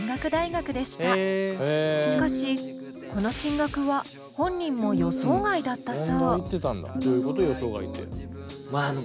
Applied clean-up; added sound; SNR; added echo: none; Piano; 6 dB; none.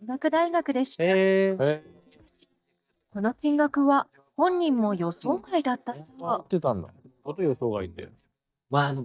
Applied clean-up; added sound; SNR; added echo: neural mask model DeepFilterNet 3.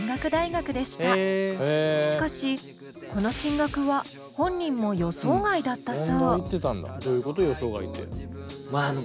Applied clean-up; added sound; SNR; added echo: none; none; none; none.